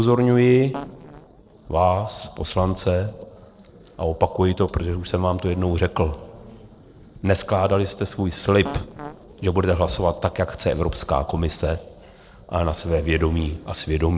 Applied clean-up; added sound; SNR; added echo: neural separator model SepFormer DNS4.